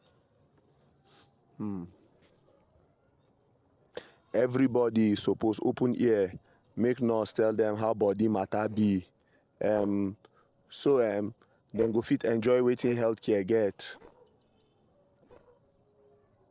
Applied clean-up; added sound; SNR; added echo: neural separator model SepFormer DNS4.